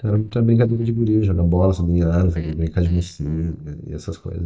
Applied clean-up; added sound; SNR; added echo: neural mask model DeepFilterNet 3.